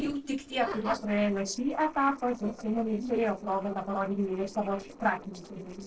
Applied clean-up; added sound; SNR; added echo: neural separator model SepFormer DNS4.